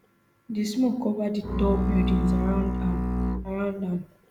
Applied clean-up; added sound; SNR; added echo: none; Bowed string instrument; -2 dB; none.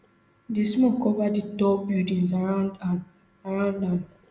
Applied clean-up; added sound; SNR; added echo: none; none; none; none.